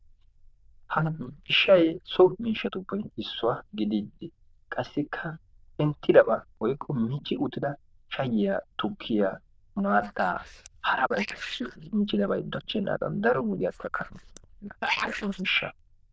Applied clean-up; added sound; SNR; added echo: neural diffusion model UNIVERSE++.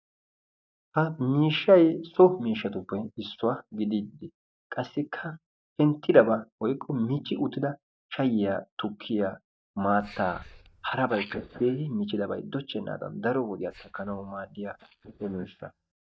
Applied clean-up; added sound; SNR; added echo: neural mask model DeepFilterNet 3.